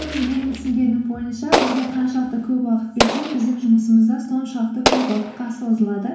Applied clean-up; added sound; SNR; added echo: none; Explosion; 6 dB; reverberation time 0.6 s.